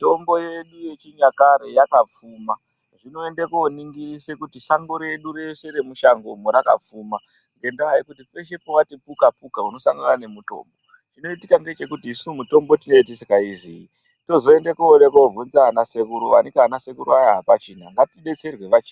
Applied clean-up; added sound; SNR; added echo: none; none; none; none.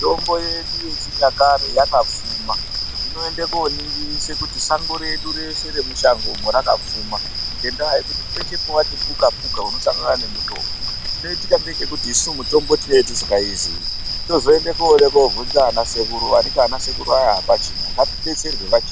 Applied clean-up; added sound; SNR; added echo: none; Rain + Cricket; 5 dB; none.